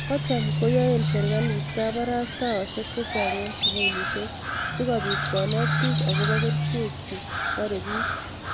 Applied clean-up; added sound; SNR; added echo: none; Crow; -2 dB; none.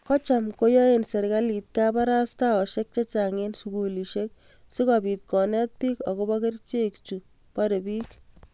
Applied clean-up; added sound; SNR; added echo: none; none; none; none.